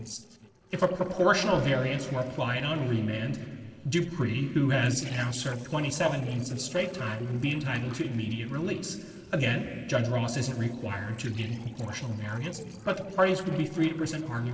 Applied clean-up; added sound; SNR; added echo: neural separator model SepFormer DNS4.